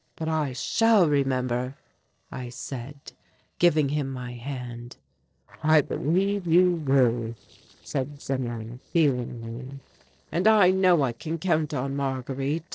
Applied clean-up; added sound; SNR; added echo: neural separator model SepFormer DNS4.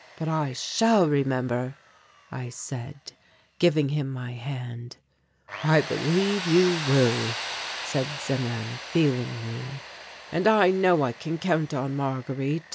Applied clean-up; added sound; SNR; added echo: none; Tools; 12 dB; none.